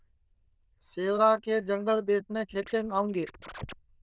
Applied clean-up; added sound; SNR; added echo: neural diffusion model UNIVERSE++.